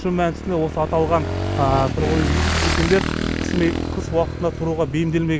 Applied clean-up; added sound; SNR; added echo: none; Motorcycle / Engine; 2 dB; none.